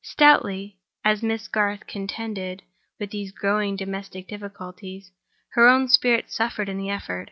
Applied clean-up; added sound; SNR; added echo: none; none; none; none.